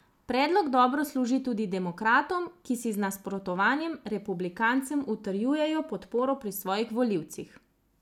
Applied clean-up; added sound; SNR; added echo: none; none; none; none.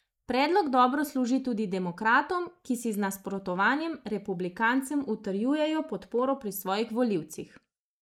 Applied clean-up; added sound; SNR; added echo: neural mask model Resemble Enhance denoiser.